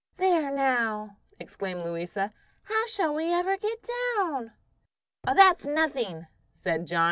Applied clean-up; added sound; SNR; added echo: none; none; none; none.